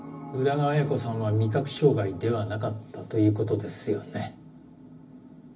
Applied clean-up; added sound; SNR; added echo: none; none; none; reverberation time 0.4 s.